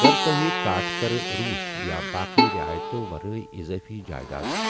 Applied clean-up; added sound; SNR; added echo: none; Bowed string instrument + Motorcycle; -4 dB; none.